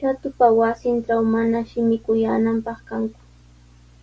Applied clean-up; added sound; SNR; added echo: none; none; none; none.